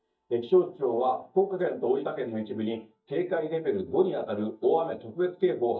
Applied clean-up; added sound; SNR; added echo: neural mask model DeepFilterNet 3.